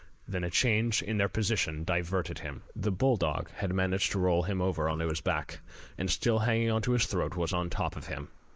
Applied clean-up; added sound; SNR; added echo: neural mask model Resemble Enhance denoiser.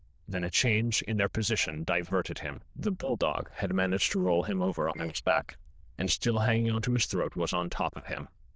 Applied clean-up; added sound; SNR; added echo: neural diffusion model UNIVERSE++.